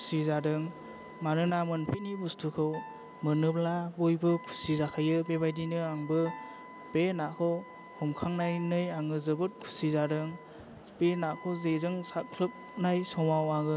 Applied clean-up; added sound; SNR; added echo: none; Piano + Wind instrument, woodwind instrument; 18 dB; none.